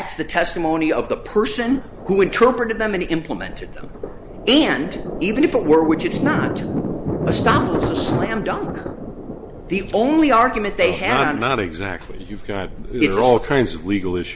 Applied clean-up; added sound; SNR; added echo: none; Thunder; 8 dB; none.